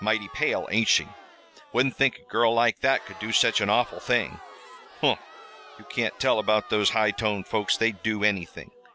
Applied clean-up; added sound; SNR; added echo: none; Crowd; 20 dB; none.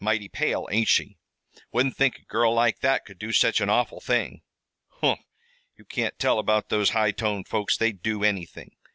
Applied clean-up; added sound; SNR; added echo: none; none; none; none.